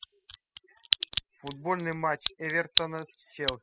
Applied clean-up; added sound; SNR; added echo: classical method spectral subtraction.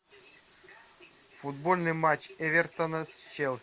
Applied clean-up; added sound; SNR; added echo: none; none; none; none.